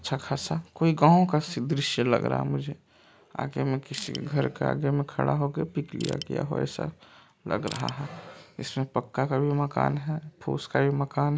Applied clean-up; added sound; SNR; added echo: none; Crushing; 14 dB; none.